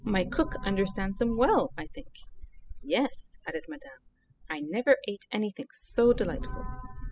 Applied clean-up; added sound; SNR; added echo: classical method spectral subtraction.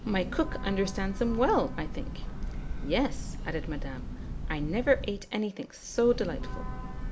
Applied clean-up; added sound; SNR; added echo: none; Train / Breathing; 4 dB; none.